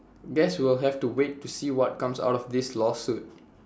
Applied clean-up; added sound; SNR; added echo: none; none; none; none.